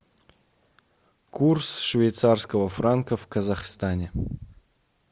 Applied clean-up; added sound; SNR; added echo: none; none; none; none.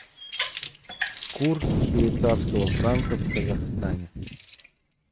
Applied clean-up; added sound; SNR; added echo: neural mask model RNNoise.